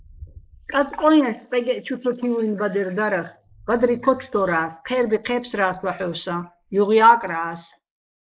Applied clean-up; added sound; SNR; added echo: neural mask model Resemble Enhance denoiser.